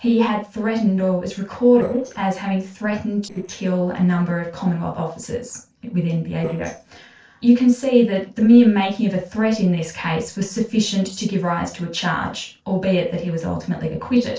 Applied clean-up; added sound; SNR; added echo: neural separator model SepFormer DNS4.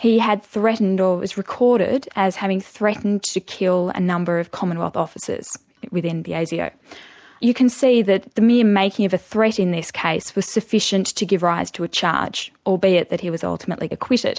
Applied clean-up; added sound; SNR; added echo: none; none; none; none.